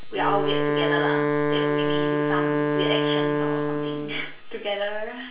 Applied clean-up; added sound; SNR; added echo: none; Wind instrument, woodwind instrument; -5 dB; reverberation time 0.4 s.